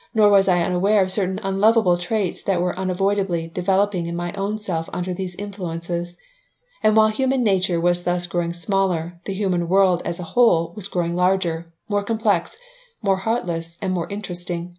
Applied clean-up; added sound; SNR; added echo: none; none; none; none.